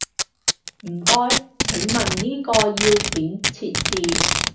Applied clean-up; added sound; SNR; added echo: none; Packing tape, duct tape; -1 dB; reverberation time 0.4 s.